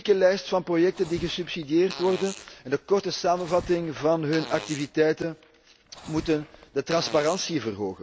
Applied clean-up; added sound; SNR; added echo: none; Fart; 16 dB; none.